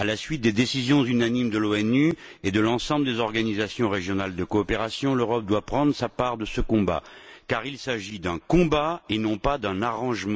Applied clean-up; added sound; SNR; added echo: none; none; none; none.